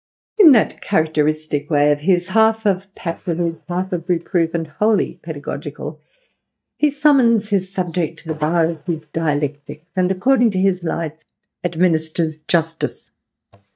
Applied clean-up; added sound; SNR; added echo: neural mask model DeepFilterNet 3.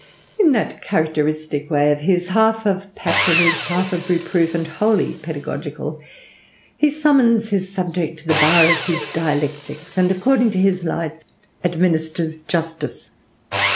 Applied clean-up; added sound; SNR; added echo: none; Sawing; 8 dB; none.